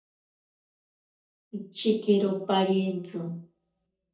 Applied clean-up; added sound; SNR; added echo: neural mask model DeepFilterNet 3.